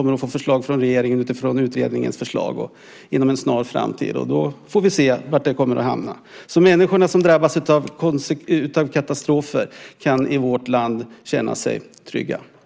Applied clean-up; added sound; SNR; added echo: none; none; none; none.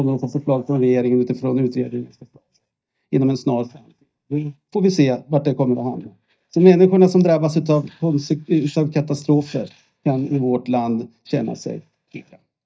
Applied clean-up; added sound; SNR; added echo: neural mask model DeepFilterNet 3.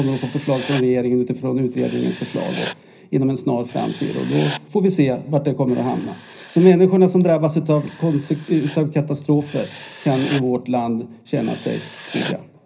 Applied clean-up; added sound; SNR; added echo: none; Writing; 15 dB; reverberation time 0.4 s.